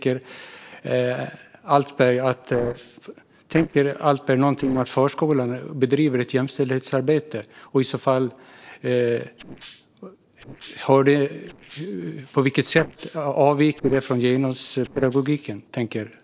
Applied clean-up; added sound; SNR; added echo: neural separator model SepFormer DNS4.